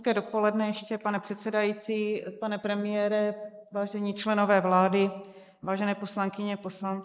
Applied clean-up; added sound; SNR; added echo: neural mask model Resemble Enhance denoiser.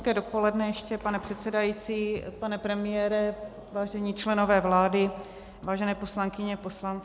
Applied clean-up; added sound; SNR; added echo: none; none; none; none.